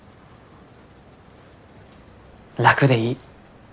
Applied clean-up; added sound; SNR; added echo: none; none; none; none.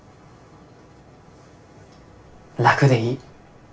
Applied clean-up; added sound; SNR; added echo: none; none; none; reverberation time 0.2 s.